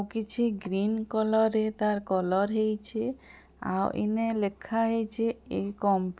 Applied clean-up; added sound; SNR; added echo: none; none; none; none.